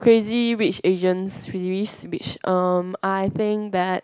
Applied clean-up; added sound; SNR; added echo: none; none; none; none.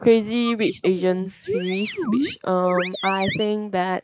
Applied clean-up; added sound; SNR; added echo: neural mask model Resemble Enhance denoiser.